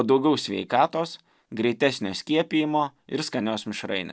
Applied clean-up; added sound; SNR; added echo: none; none; none; none.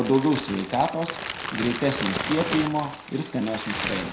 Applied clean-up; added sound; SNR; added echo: none; Crumpling, crinkling; 6 dB; reverberation time 0.5 s.